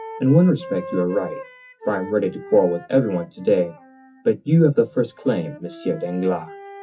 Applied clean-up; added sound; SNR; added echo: classical method WPE with log-MMSE.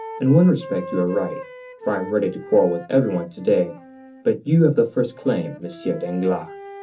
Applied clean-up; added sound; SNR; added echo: none; Wind instrument, woodwind instrument; 17 dB; reverberation time 0.3 s.